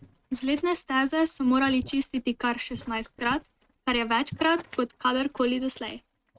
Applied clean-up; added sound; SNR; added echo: neural mask model RNNoise.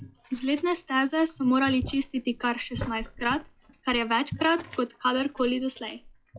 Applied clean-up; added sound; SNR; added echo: classical method log-MMSE.